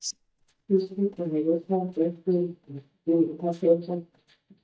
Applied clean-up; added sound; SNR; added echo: neural mask model DeepFilterNet 3.